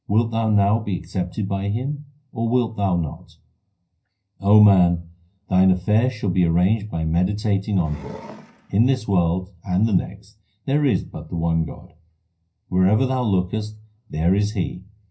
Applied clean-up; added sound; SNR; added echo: none; Wood; 19 dB; reverberation time 0.4 s.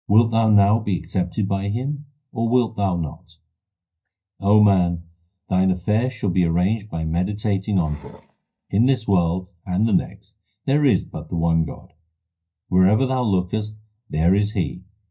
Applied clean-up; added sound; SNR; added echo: neural mask model DeepFilterNet 3.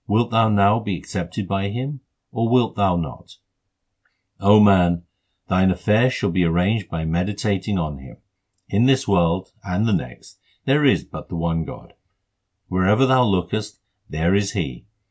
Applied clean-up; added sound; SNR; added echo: none; none; none; none.